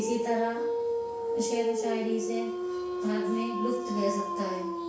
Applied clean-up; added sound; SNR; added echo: none; Dog; -1 dB; reverberation time 0.7 s.